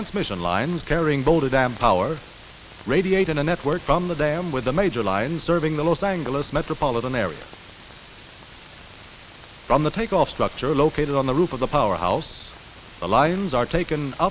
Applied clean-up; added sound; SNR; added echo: none; none; none; none.